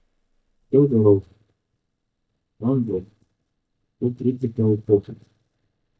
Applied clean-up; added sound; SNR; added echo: neural mask model DeepFilterNet 3.